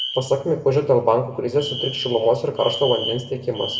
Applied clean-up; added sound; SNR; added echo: none; Alarm; 10 dB; reverberation time 1.3 s.